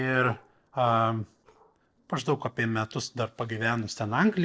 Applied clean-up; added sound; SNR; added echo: neural separator model SepFormer DNS4.